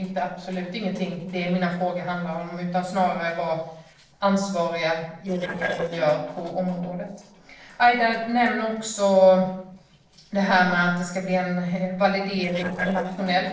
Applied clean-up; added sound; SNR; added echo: neural separator model SepFormer DNS4.